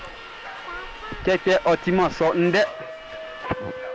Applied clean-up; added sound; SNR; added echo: none; Subway, metro, underground; 12 dB; none.